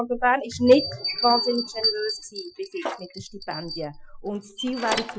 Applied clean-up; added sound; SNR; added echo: classical method Wiener filter.